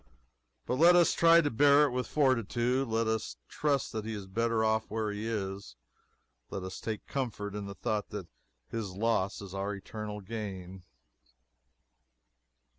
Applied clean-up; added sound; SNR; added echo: none; none; none; none.